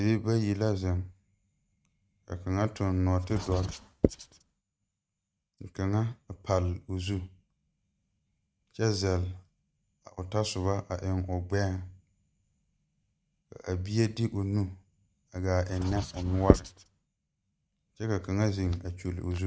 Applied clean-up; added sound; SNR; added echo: neural mask model RNNoise.